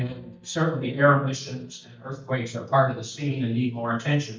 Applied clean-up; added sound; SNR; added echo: neural mask model DeepFilterNet 3.